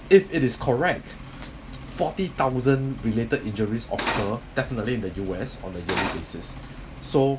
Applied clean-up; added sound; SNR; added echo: none; Cutlery, silverware; 2 dB; none.